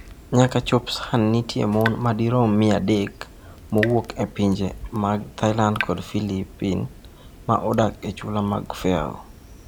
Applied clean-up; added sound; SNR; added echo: none; Drip / Water tap, faucet; 15 dB; none.